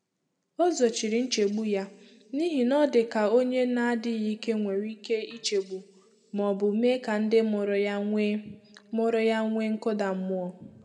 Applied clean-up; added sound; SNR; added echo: none; none; none; reverberation time 2.0 s.